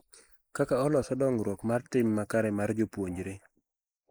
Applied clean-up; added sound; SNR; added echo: neural mask model Resemble Enhance denoiser.